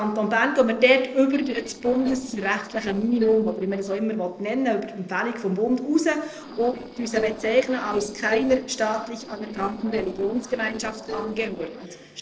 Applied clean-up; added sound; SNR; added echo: neural separator model SepFormer DNS4.